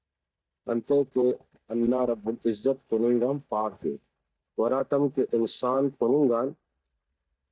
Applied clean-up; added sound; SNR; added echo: neural mask model DeepFilterNet 3.